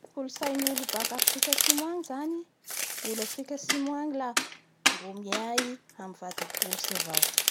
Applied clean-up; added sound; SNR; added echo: none; Domestic sounds, home sounds; -4 dB; none.